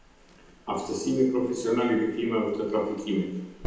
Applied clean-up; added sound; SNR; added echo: none; Fire; 18 dB; reverberation time 0.9 s.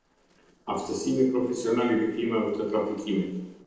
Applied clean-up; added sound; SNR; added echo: neural separator model SepFormer DNS4.